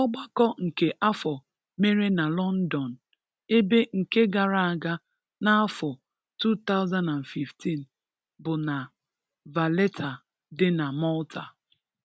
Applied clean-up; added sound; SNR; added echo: none; none; none; none.